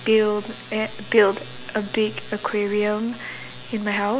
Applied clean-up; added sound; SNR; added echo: none; none; none; none.